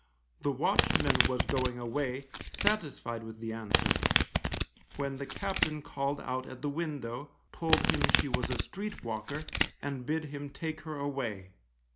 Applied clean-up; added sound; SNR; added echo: none; Domestic sounds, home sounds; -4 dB; none.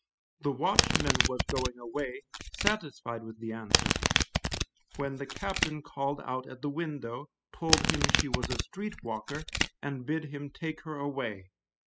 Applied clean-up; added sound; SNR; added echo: classical method spectral subtraction.